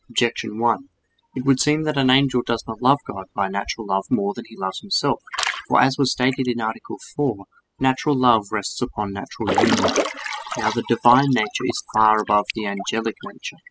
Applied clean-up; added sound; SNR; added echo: classical method spectral subtraction.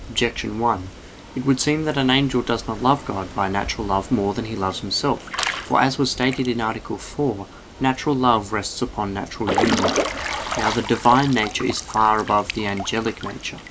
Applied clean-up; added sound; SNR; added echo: none; Drip / Trickle, dribble / Water / Splash, splatter; 8 dB; none.